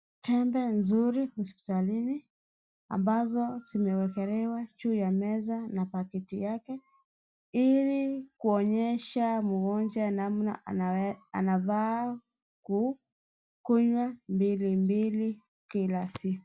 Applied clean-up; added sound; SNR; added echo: none; none; none; none.